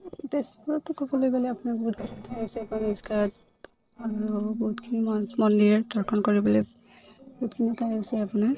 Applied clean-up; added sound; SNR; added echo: neural separator model SepFormer DNS4.